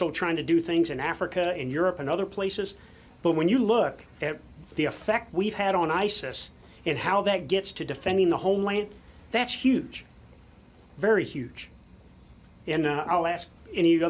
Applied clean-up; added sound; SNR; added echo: none; none; none; none.